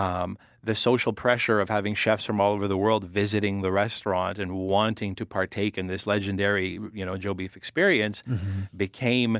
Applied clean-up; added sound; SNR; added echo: none; none; none; none.